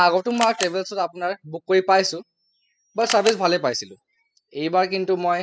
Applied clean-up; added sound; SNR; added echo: classical method spectral subtraction.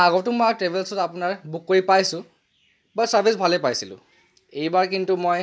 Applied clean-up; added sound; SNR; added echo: none; none; none; none.